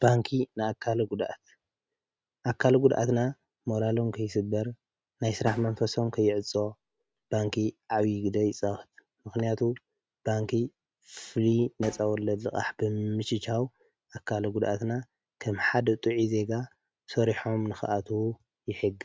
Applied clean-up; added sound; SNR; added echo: none; Snare drum; 19 dB; none.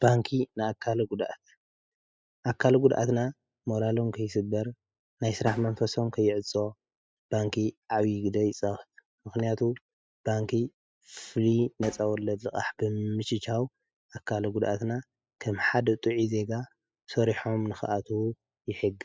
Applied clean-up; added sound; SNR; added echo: classical method spectral subtraction.